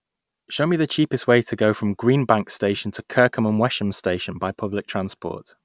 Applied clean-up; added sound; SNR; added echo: none; none; none; none.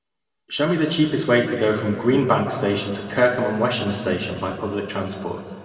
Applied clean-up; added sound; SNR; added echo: none; none; none; reverberation time 2.2 s.